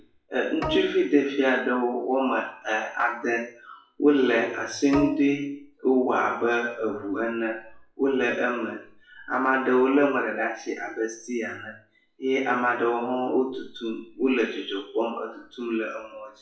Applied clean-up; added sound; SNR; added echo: classical method WPE with log-MMSE.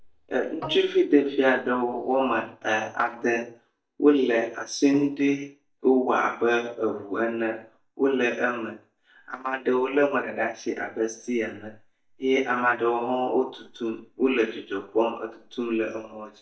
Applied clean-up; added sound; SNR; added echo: neural mask model DeepFilterNet 3.